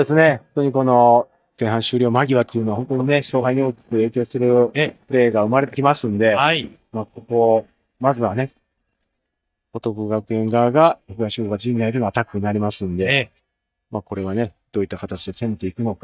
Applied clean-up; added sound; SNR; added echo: neural mask model DeepFilterNet 3.